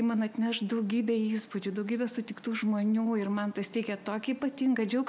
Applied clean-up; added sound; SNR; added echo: none; none; none; none.